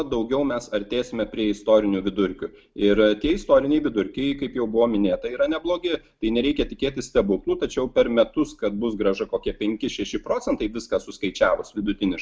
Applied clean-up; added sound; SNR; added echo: none; none; none; none.